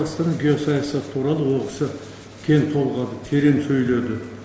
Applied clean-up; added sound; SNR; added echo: none; none; none; none.